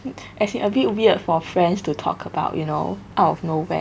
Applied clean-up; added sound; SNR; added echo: none; none; none; none.